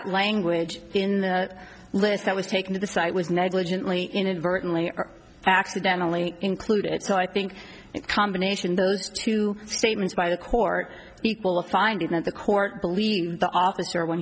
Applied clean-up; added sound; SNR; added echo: none; none; none; none.